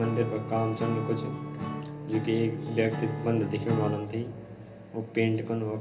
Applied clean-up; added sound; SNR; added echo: none; Acoustic guitar / Strum; 7 dB; reverberation time 0.3 s.